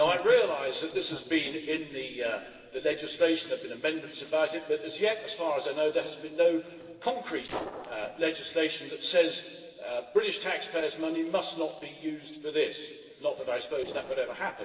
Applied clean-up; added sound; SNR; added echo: neural separator model SepFormer DNS4.